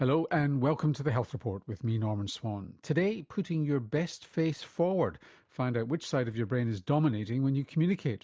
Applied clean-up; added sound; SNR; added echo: none; none; none; none.